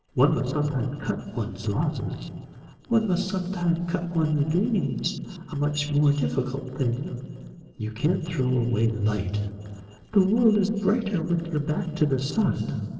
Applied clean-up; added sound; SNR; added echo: neural separator model SepFormer DNS4.